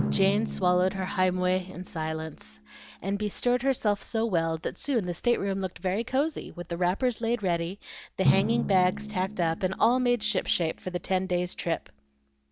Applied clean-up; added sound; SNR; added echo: none; Drum; 9 dB; none.